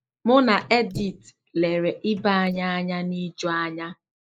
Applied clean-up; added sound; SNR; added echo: neural mask model Resemble Enhance denoiser.